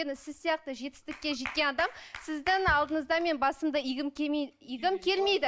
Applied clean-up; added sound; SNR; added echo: none; Bass drum; 17 dB; none.